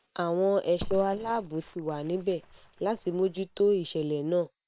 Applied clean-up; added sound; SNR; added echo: neural separator model SepFormer WHAM!.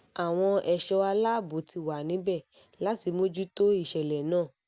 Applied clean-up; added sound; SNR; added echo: none; none; none; none.